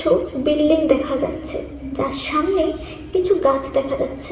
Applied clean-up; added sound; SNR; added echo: none; Aircraft; 18 dB; reverberation time 2.2 s.